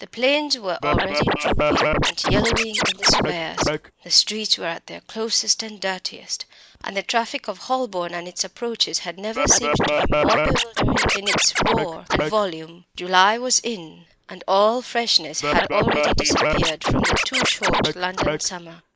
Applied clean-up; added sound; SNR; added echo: neural mask model Resemble Enhance denoiser.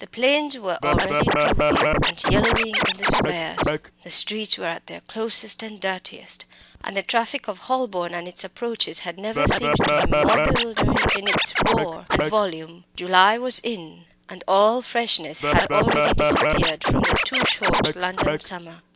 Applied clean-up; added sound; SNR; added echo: none; Scratching (performance technique); -4 dB; none.